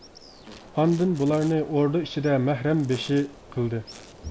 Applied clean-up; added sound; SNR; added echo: none; Insect; 20 dB; none.